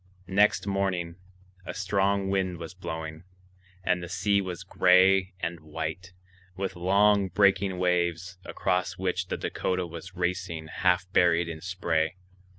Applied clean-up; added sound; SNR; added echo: none; none; none; none.